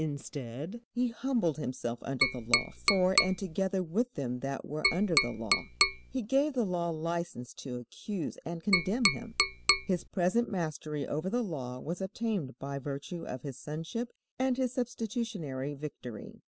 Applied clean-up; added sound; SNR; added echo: none; Tap; -2 dB; none.